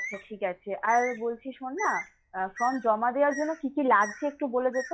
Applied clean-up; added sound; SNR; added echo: classical method log-MMSE.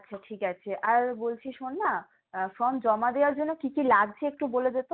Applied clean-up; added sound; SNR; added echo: none; none; none; none.